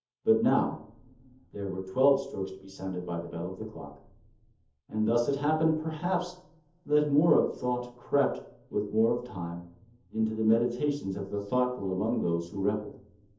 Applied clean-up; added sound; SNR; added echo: none; none; none; reverberation time 0.7 s.